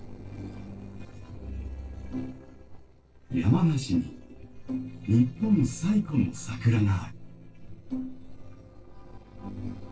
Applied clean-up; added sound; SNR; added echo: neural separator model SepFormer DNS4.